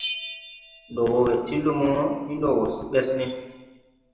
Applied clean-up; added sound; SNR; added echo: none; Bell; 15 dB; reverberation time 1.2 s.